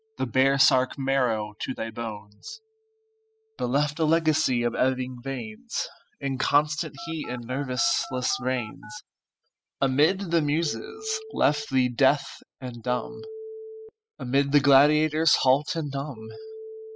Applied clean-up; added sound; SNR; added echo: classical method spectral subtraction.